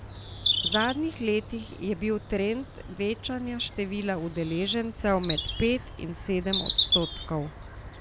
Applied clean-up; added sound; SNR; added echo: none; Bird vocalization, bird call, bird song; -1 dB; none.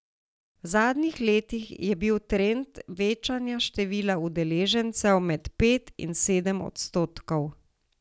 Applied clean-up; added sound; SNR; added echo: none; none; none; none.